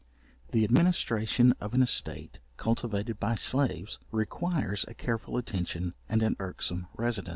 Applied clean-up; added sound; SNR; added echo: none; none; none; none.